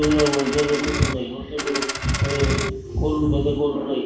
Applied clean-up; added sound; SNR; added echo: none; Coin (dropping); 6 dB; reverberation time 0.7 s.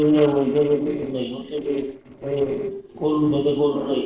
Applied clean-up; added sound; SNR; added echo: neural separator model SepFormer DNS4.